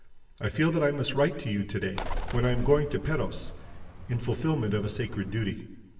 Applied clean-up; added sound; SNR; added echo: none; Bird; 5 dB; reverberation time 0.9 s.